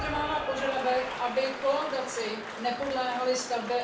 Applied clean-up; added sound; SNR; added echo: none; Applause / Cheering; 7 dB; reverberation time 0.4 s.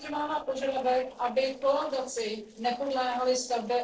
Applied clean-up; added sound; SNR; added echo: neural separator model SepFormer DNS4.